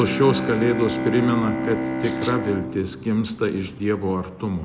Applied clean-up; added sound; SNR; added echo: none; Rattle (instrument) + Bowed string instrument; 5 dB; none.